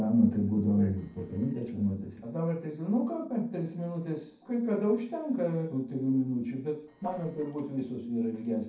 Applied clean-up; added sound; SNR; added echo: neural separator model SepFormer DNS4.